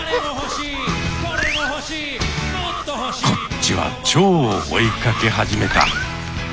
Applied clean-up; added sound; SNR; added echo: none; Alarm; 12 dB; none.